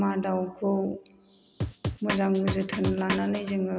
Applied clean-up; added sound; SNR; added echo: none; Drum; 4 dB; none.